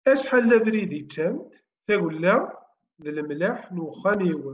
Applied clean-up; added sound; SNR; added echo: none; none; none; none.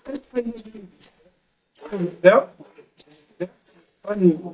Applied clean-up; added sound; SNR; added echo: neural mask model DeepFilterNet 3.